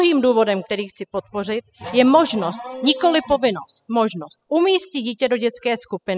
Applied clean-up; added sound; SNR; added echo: classical method spectral subtraction.